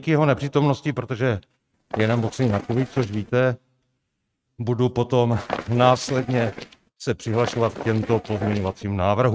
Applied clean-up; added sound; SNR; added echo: neural mask model RNNoise.